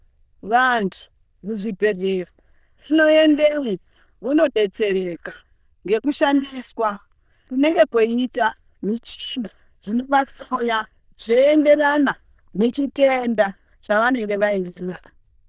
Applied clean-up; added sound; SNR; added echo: neural diffusion model UNIVERSE++.